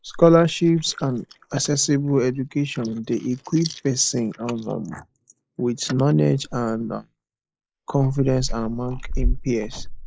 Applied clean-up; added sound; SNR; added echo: neural mask model Resemble Enhance denoiser.